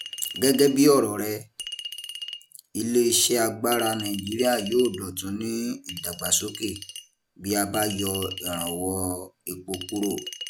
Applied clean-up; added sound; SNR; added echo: none; Chink, clink; 14 dB; none.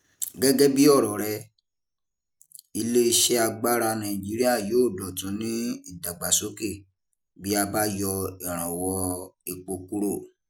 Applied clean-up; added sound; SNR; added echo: none; none; none; none.